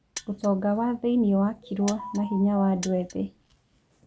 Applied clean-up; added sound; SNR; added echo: none; Mechanisms; 17 dB; none.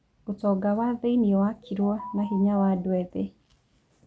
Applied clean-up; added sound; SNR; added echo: none; none; none; none.